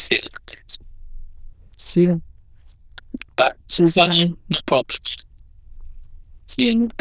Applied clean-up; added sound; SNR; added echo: neural diffusion model UNIVERSE++.